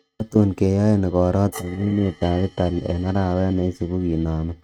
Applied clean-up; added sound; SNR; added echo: neural mask model RNNoise.